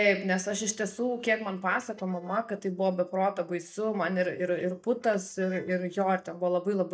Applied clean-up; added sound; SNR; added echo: neural mask model DeepFilterNet 3.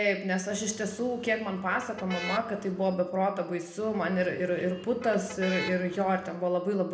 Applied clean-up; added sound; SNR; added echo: none; Motor vehicle (road); 13 dB; reverberation time 0.7 s.